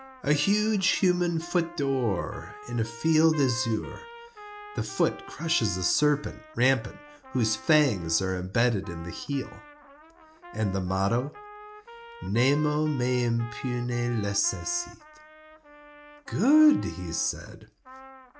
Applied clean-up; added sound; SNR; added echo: none; Trumpet; 18 dB; none.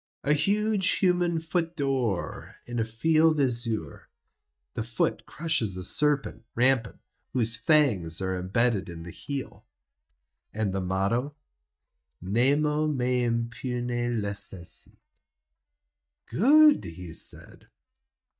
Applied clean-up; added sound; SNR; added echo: neural mask model DeepFilterNet 3.